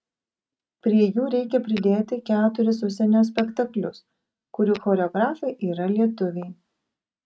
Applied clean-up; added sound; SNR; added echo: neural mask model RNNoise.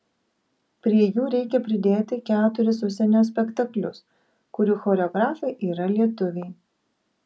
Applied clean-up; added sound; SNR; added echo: none; none; none; none.